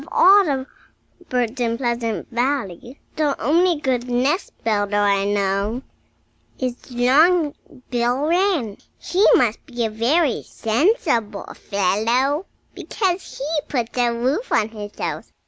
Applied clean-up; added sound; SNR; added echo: none; none; none; none.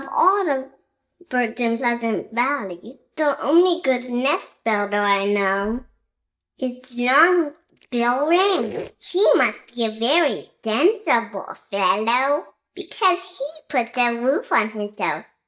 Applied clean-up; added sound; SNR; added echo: neural mask model DeepFilterNet 3.